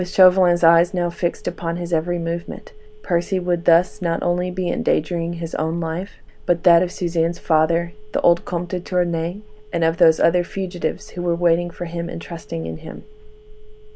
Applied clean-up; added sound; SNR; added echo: none; Telephone; 17 dB; none.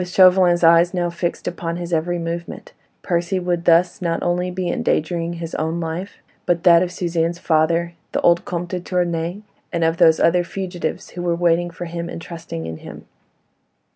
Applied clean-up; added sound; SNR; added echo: none; none; none; none.